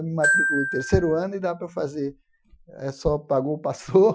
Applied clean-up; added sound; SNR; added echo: classical method Wiener filter.